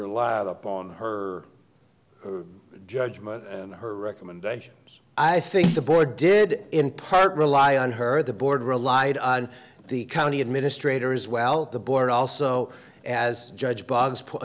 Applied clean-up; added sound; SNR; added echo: none; Snare drum; 4 dB; none.